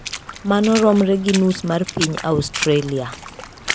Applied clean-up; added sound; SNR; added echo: none; Water / Splash, splatter; 11 dB; none.